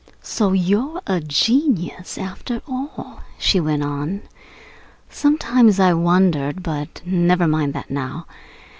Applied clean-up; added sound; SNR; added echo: none; none; none; none.